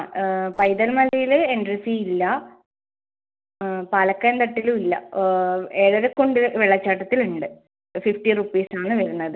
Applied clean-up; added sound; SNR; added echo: neural separator model SepFormer DNS4.